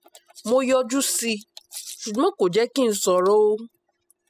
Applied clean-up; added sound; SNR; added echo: classical method spectral subtraction.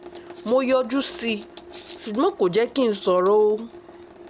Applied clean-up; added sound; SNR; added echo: none; Rattle (instrument) + Sink (filling or washing) / Water tap, faucet; 18 dB; none.